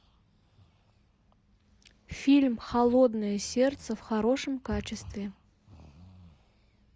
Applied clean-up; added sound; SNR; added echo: none; none; none; none.